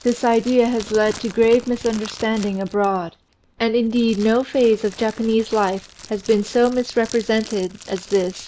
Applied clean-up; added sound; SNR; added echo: none; Crackle; 20 dB; none.